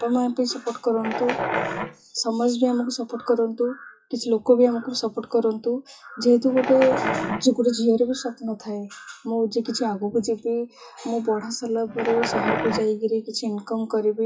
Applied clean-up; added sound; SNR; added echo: classical method WPE with log-MMSE.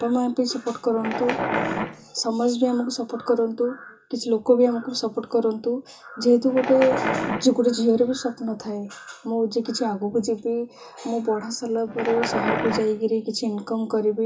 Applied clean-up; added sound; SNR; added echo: none; Wild animals; 5 dB; reverberation time 0.2 s.